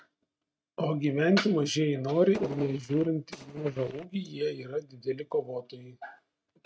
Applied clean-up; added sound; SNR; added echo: neural mask model RNNoise.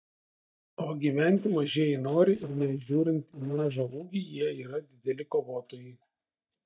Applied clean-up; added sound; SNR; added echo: neural mask model DeepFilterNet 3.